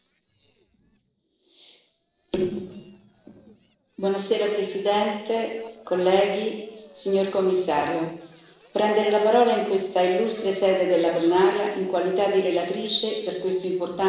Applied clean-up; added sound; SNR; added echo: neural separator model SepFormer DNS4.